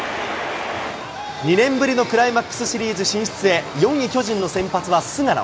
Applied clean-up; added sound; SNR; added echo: none; none; none; none.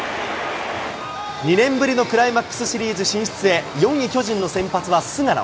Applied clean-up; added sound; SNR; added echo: none; Wind instrument, woodwind instrument; 19 dB; none.